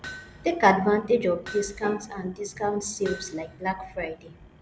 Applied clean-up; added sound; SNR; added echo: none; Hammer; 19 dB; none.